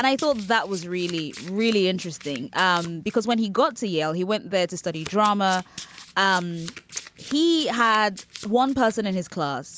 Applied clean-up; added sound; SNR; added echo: none; Domestic sounds, home sounds; 20 dB; none.